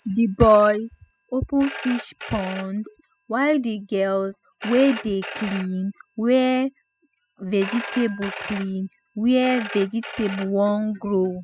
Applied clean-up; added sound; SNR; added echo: classical method spectral subtraction.